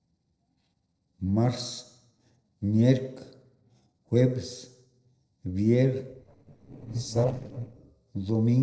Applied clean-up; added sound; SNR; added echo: neural separator model SepFormer DNS4.